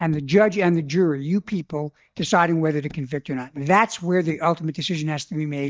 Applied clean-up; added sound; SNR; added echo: neural mask model DeepFilterNet 3.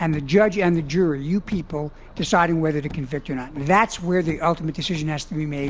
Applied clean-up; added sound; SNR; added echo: none; Car; 18 dB; none.